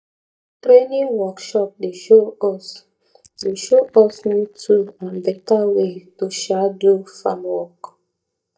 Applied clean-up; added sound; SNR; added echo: neural mask model DeepFilterNet 3.